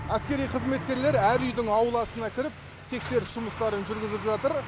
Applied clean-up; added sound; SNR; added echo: none; none; none; none.